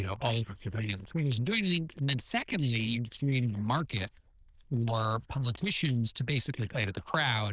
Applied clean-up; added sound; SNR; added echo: neural diffusion model UNIVERSE++.